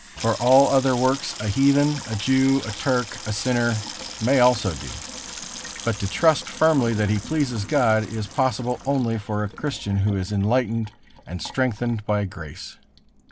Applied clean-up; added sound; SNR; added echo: none; Sink (filling or washing) / Water tap, faucet; 15 dB; none.